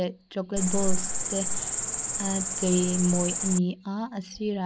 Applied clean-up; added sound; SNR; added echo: none; Cricket; -2 dB; none.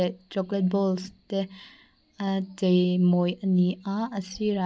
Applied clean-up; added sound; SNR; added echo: none; none; none; none.